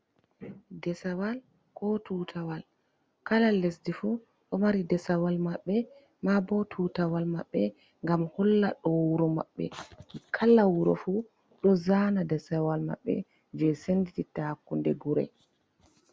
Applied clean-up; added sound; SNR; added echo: none; none; none; none.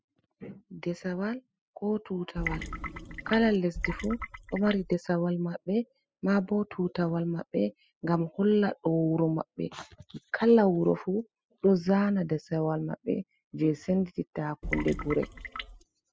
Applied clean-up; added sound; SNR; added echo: classical method spectral subtraction.